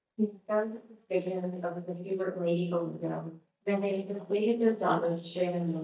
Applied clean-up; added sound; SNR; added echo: neural mask model DeepFilterNet 3.